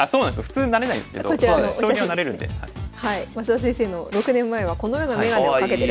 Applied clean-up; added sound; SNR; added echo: none; none; none; none.